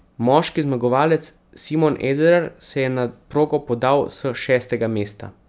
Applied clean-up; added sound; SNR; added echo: none; none; none; none.